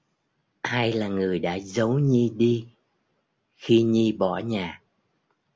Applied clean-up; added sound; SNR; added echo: none; none; none; none.